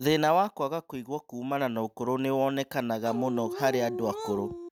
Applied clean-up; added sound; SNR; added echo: none; Dog; 7 dB; none.